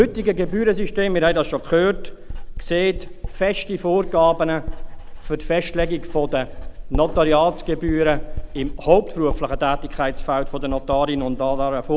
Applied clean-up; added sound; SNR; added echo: none; Writing; 6 dB; none.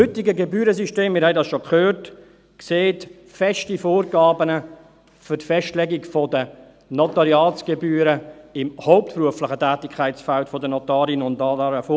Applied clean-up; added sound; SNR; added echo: none; none; none; none.